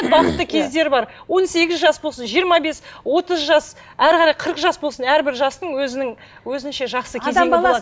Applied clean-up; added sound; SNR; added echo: none; none; none; none.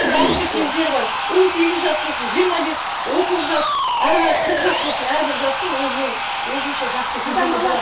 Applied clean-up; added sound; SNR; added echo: none; Sawing; 0 dB; reverberation time 0.3 s.